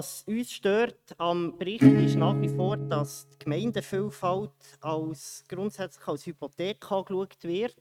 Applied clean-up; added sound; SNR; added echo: neural mask model RNNoise.